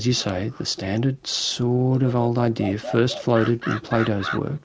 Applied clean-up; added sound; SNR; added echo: none; Animal; 13 dB; none.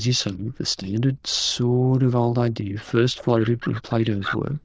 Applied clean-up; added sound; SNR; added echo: neural diffusion model UNIVERSE++.